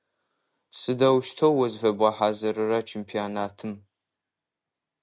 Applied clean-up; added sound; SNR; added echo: none; none; none; none.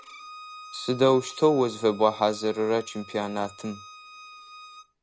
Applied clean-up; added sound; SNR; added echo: none; Bowed string instrument; 19 dB; none.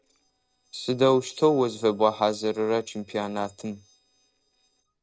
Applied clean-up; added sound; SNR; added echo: neural separator model SepFormer DNS4.